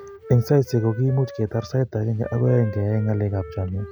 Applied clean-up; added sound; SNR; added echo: none; Wind instrument, woodwind instrument; 18 dB; none.